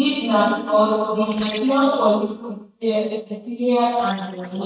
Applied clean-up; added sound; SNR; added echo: neural mask model DeepFilterNet 3.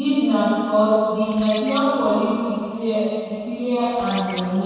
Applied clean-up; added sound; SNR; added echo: none; Bird; 16 dB; reverberation time 2.1 s.